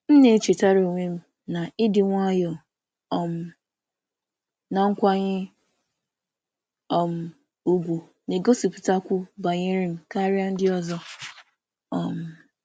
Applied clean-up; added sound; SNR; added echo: none; none; none; none.